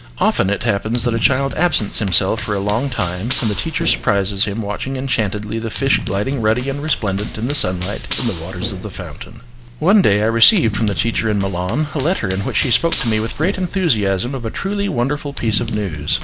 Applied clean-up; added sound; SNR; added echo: none; Run; 11 dB; none.